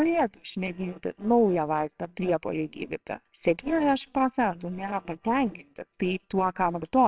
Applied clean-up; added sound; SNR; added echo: neural separator model SepFormer WHAMR!.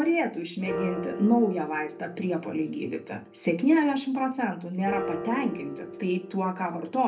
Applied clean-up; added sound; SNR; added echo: none; Piano; 11 dB; reverberation time 0.3 s.